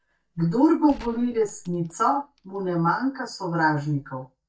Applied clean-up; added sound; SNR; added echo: neural mask model DeepFilterNet 3.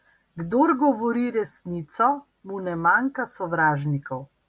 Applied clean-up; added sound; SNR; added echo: none; none; none; none.